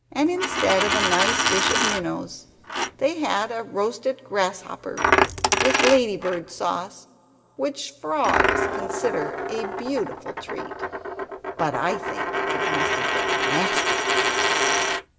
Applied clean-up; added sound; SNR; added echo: none; Coin (dropping); -2 dB; reverberation time 1.8 s.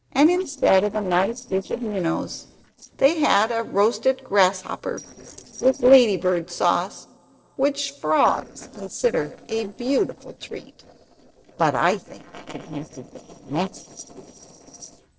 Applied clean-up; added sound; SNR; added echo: neural separator model SepFormer DNS4.